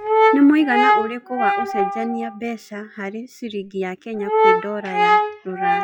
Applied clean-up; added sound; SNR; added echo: classical method log-MMSE.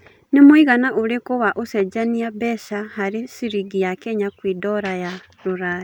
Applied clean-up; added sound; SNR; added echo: none; none; none; none.